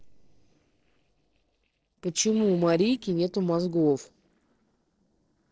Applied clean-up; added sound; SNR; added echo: neural separator model SepFormer DNS4.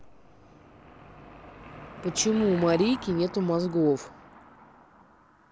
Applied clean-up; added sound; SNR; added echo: none; Car passing by / Engine; 15 dB; none.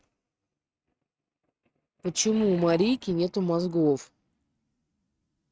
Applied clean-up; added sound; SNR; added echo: neural mask model RNNoise.